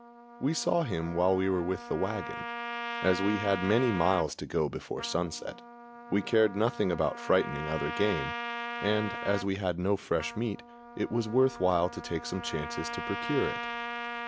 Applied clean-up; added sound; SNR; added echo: none; Trumpet; 9 dB; none.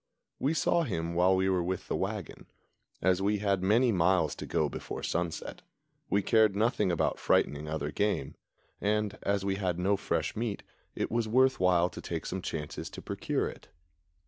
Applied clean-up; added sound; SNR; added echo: none; none; none; none.